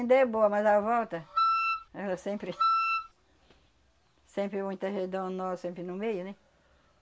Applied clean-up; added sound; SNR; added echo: none; Wind instrument, woodwind instrument; -3 dB; none.